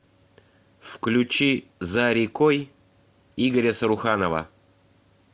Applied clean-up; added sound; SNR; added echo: none; none; none; none.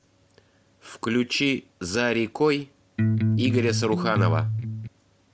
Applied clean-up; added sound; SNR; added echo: none; Electric guitar; -3 dB; none.